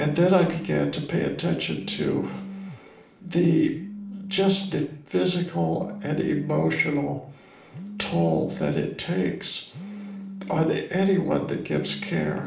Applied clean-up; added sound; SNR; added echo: none; Telephone; 14 dB; reverberation time 0.5 s.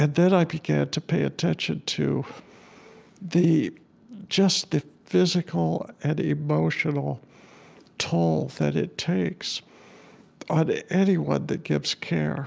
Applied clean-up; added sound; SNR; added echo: none; none; none; none.